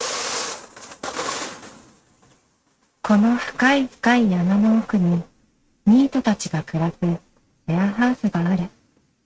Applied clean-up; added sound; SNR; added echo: neural mask model RNNoise.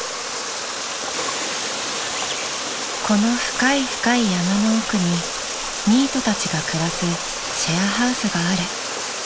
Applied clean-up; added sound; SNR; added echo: none; Water; 4 dB; none.